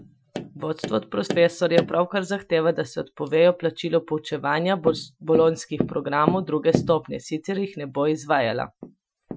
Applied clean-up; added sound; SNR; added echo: classical method Wiener filter.